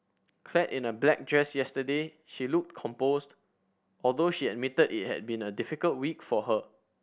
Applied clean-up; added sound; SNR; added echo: none; none; none; none.